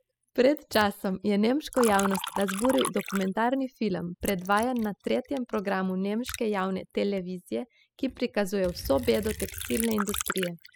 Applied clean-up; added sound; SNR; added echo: classical method spectral subtraction.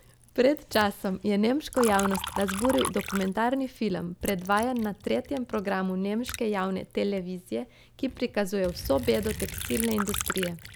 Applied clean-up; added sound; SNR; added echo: none; Liquid; 10 dB; none.